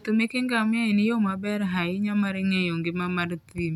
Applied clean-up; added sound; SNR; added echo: none; none; none; none.